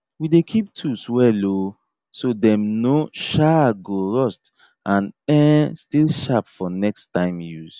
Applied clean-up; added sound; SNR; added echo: none; none; none; none.